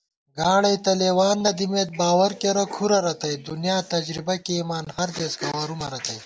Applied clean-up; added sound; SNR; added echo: none; none; none; none.